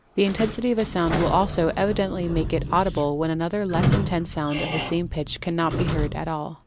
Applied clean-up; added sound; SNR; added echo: none; Squeak / Sliding door; 5 dB; none.